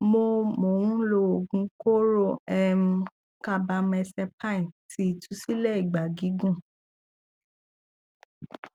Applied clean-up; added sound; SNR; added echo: none; none; none; none.